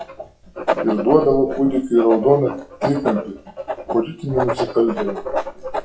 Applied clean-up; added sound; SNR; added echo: classical method WPE with log-MMSE.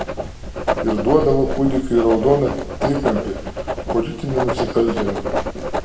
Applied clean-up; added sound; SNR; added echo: none; Writing; 4 dB; reverberation time 0.8 s.